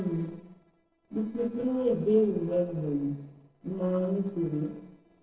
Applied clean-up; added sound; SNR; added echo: neural separator model SepFormer DNS4.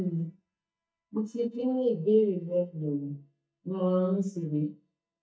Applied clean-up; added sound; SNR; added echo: neural mask model DeepFilterNet 3.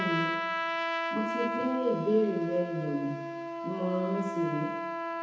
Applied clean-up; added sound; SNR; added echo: none; Trumpet; 2 dB; reverberation time 0.9 s.